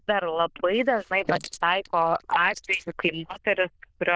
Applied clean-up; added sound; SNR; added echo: neural diffusion model UNIVERSE++.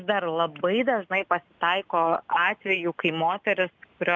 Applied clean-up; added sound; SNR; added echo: none; none; none; none.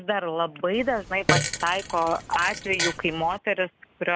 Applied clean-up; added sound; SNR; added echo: none; Fart; 4 dB; none.